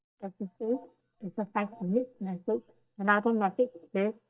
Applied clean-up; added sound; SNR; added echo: neural mask model DeepFilterNet 3.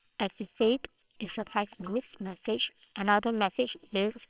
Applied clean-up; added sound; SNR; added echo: neural separator model SepFormer WHAMR!.